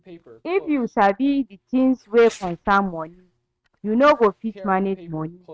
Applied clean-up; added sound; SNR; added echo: neural mask model RNNoise.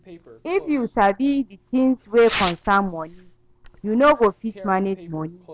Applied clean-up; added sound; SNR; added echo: none; Tearing; 14 dB; none.